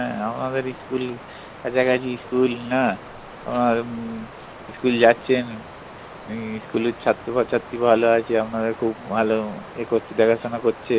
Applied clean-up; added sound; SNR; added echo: none; Water; 17 dB; none.